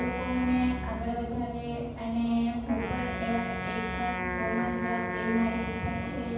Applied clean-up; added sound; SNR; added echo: none; Wind instrument, woodwind instrument; 6 dB; reverberation time 1.2 s.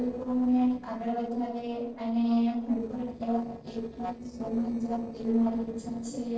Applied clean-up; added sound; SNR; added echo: neural separator model SepFormer DNS4.